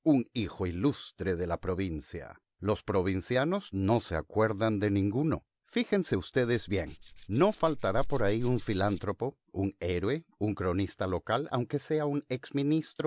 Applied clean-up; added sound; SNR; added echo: none; Tools; 20 dB; none.